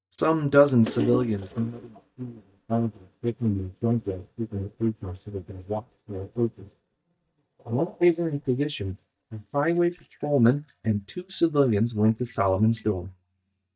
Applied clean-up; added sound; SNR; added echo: neural mask model DeepFilterNet 3.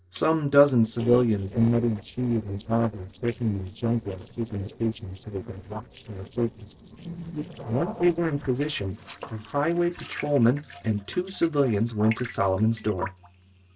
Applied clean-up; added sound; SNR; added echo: neural separator model SepFormer DNS4.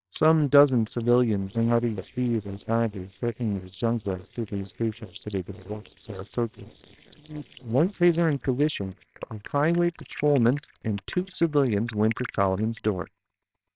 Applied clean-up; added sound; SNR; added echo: neural separator model SepFormer WHAMR!.